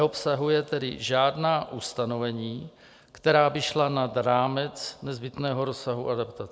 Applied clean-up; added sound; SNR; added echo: none; none; none; none.